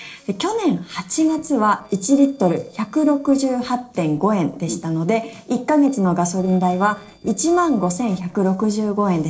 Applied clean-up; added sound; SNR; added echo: neural separator model SepFormer DNS4.